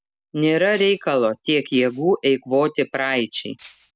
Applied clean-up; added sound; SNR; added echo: none; Rattle (instrument); 14 dB; none.